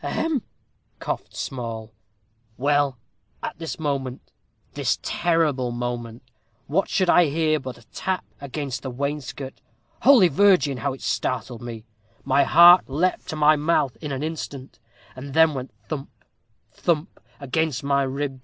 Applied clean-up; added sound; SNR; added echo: none; none; none; none.